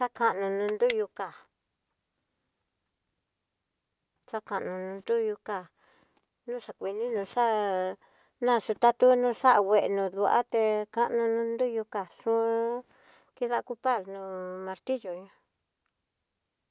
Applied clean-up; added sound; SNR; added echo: none; none; none; none.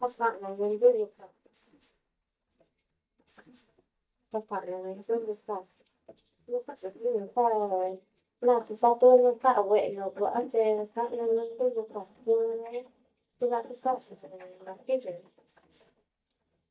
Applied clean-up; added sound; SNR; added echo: neural mask model DeepFilterNet 3.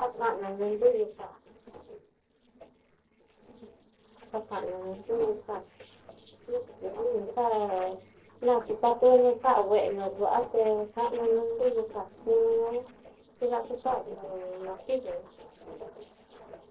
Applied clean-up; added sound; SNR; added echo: neural separator model SepFormer DNS4.